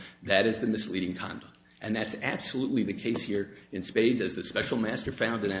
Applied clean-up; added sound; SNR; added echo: none; none; none; none.